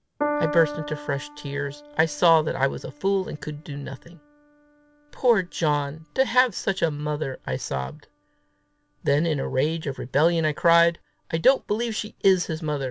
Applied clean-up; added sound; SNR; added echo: none; Piano; 14 dB; none.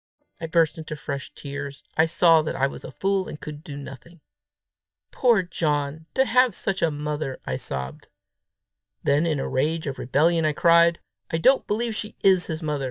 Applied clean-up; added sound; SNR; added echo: neural mask model DeepFilterNet 3.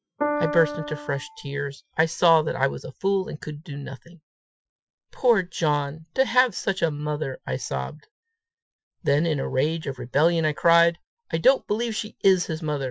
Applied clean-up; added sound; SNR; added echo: classical method Wiener filter.